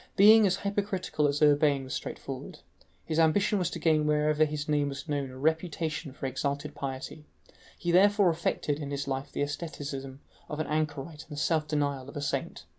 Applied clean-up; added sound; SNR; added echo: none; none; none; none.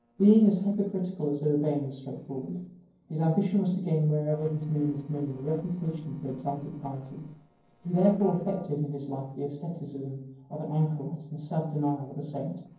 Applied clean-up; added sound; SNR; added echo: neural separator model SepFormer DNS4.